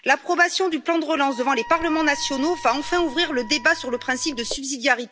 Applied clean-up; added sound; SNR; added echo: none; Zipper (clothing) + Wind instrument, woodwind instrument; 15 dB; none.